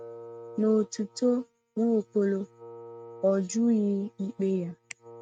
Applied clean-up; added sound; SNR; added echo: neural mask model RNNoise.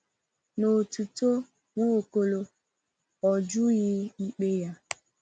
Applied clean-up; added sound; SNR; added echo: none; none; none; none.